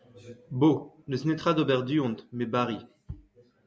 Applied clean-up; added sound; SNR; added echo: none; none; none; none.